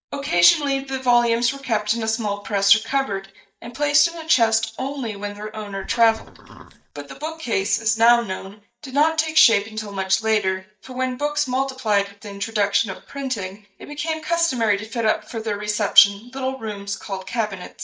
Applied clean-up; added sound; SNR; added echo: neural mask model DeepFilterNet 3.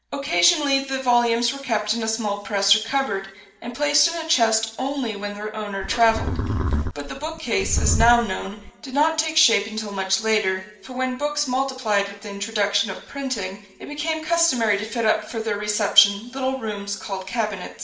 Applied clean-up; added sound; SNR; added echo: none; Livestock, farm animals, working animals; 2 dB; reverberation time 0.8 s.